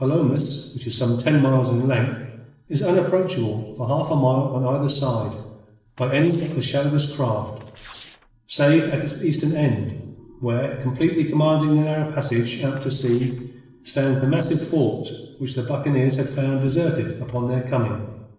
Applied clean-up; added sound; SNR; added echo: neural separator model SepFormer DNS4.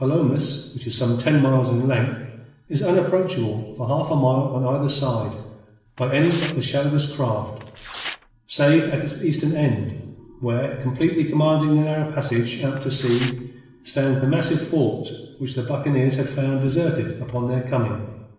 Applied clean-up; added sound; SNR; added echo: none; Tearing; 17 dB; reverberation time 0.9 s.